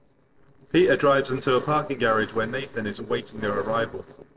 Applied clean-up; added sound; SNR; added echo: neural separator model SepFormer DNS4.